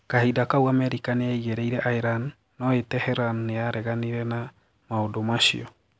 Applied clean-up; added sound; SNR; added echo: none; none; none; none.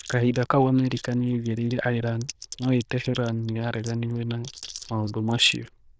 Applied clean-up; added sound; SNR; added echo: neural diffusion model UNIVERSE++.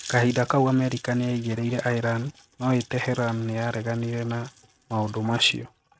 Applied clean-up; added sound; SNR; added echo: neural mask model RNNoise.